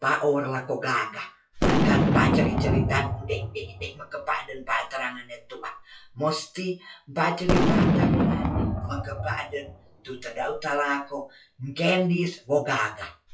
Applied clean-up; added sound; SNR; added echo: classical method WPE with log-MMSE.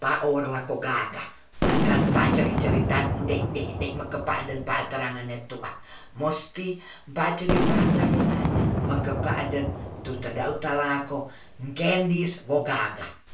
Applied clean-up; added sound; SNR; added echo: none; Boom; -1 dB; reverberation time 0.3 s.